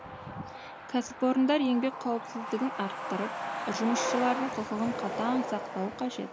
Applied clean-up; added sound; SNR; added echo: none; Truck; 6 dB; none.